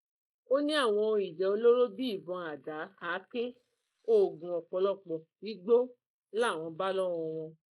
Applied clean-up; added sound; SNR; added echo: neural mask model Resemble Enhance denoiser.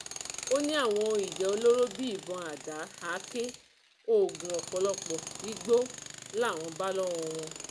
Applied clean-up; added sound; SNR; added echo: none; Tools; 11 dB; none.